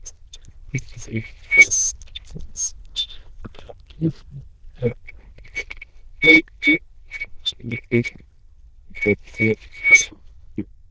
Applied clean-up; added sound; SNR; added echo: neural diffusion model UNIVERSE++.